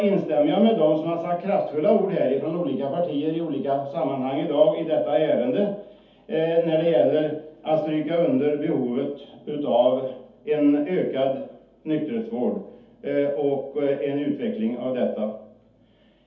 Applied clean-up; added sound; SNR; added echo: none; none; none; reverberation time 0.6 s.